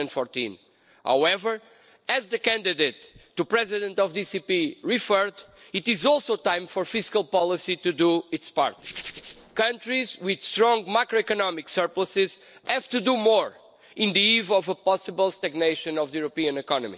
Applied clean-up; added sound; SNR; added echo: neural separator model SepFormer DNS4.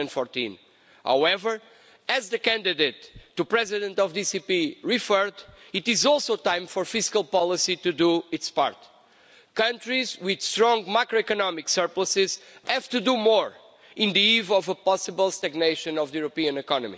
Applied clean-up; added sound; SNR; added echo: none; none; none; none.